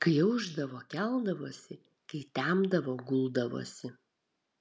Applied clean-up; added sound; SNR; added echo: none; none; none; none.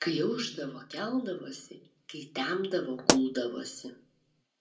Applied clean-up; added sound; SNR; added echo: none; Explosion; 0 dB; reverberation time 0.2 s.